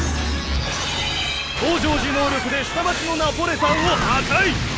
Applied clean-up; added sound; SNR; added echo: none; none; none; none.